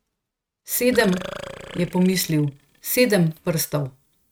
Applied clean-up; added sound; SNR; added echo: neural mask model RNNoise.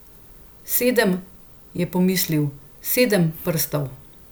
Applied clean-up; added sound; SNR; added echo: none; none; none; none.